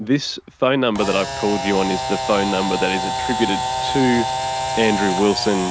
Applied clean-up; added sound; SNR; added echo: none; Camera; 4 dB; none.